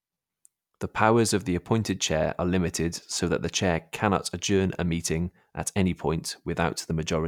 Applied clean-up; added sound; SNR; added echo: none; none; none; none.